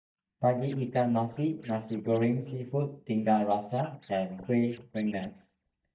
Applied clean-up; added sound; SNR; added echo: neural mask model DeepFilterNet 3.